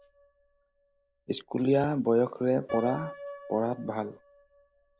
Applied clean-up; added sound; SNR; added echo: none; Piano; 15 dB; none.